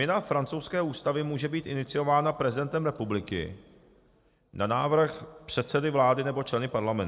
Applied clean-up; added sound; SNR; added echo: none; none; none; none.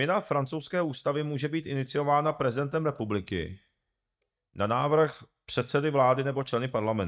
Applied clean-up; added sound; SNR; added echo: neural mask model DeepFilterNet 3.